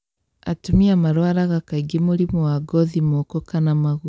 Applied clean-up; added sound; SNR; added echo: none; none; none; none.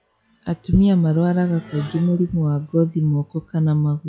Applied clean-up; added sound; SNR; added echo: classical method log-MMSE.